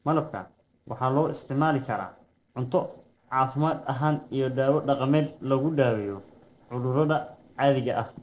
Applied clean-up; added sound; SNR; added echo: neural separator model SepFormer DNS4.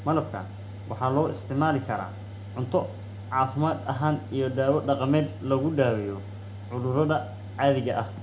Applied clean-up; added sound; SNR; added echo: none; Mechanical fan; 11 dB; reverberation time 0.3 s.